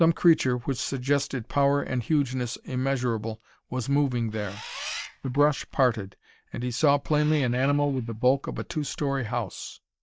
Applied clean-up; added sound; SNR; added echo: neural mask model DeepFilterNet 3.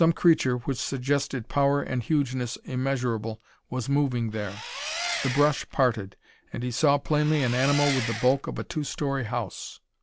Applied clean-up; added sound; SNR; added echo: none; Engine; 8 dB; none.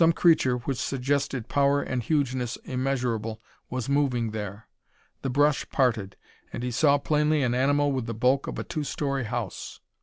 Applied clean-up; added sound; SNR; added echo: none; none; none; none.